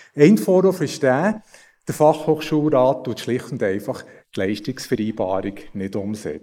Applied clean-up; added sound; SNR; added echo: neural mask model Resemble Enhance denoiser.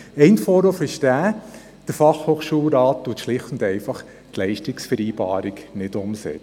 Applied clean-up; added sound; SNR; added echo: none; none; none; none.